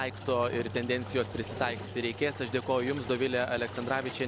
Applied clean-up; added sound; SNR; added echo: none; Engine; 10 dB; none.